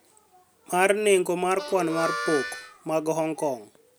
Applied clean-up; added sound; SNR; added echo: none; Harmonica; 8 dB; none.